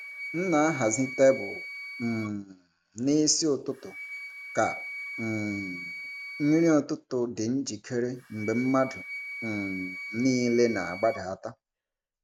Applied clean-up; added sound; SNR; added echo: none; Wind instrument, woodwind instrument; 12 dB; none.